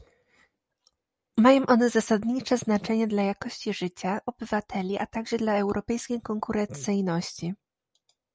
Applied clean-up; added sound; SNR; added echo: none; none; none; none.